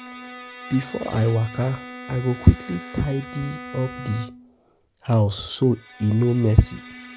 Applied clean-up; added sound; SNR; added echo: none; Bowed string instrument; 16 dB; none.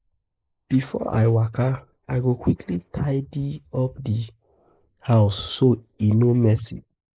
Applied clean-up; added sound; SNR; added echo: neural mask model Resemble Enhance denoiser.